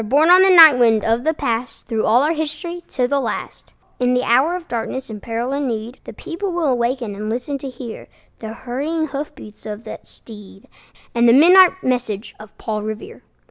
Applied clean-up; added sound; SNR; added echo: none; none; none; none.